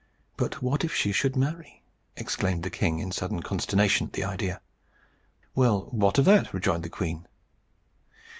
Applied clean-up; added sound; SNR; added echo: none; none; none; none.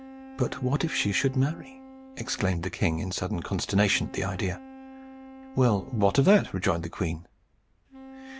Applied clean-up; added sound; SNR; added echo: none; Wind instrument, woodwind instrument; 18 dB; none.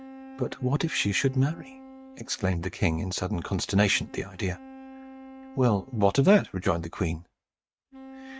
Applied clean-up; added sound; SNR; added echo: neural mask model RNNoise.